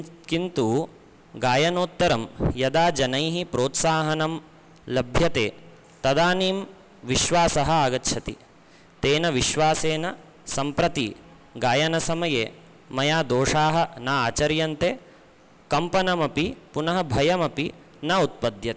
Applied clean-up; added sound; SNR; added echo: none; none; none; none.